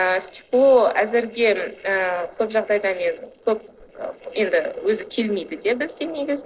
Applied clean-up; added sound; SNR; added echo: neural separator model SepFormer DNS4.